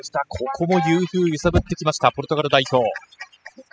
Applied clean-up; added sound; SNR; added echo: classical method spectral subtraction.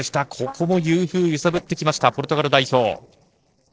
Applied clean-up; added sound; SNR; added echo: neural separator model SepFormer DNS4.